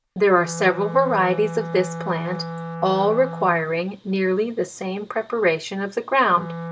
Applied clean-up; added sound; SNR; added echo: none; Wind instrument, woodwind instrument; 12 dB; none.